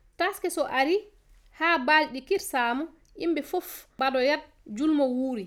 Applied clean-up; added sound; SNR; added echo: none; none; none; none.